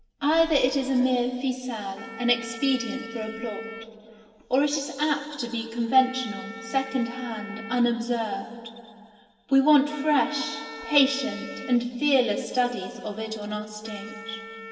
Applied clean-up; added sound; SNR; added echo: none; Wind instrument, woodwind instrument; 17 dB; reverberation time 2.3 s.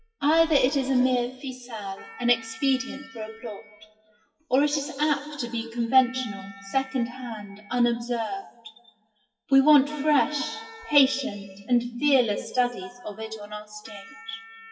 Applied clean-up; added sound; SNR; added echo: classical method WPE with log-MMSE.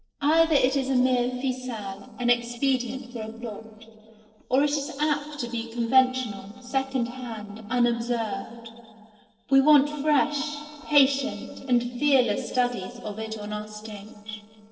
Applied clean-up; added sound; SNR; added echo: neural separator model SepFormer DNS4.